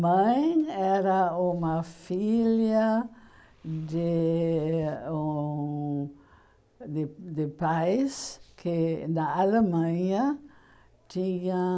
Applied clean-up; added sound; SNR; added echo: none; none; none; none.